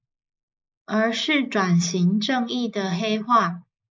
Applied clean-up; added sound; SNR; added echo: neural mask model Resemble Enhance denoiser.